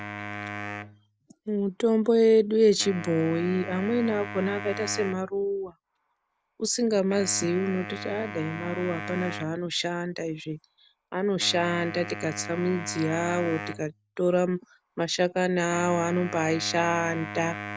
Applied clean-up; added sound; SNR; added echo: none; Wind instrument, woodwind instrument; 12 dB; none.